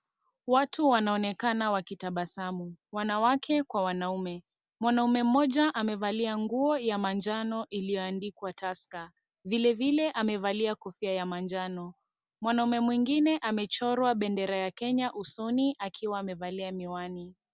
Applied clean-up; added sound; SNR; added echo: none; none; none; none.